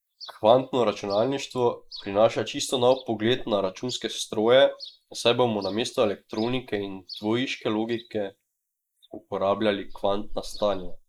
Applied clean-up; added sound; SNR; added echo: neural mask model Resemble Enhance denoiser.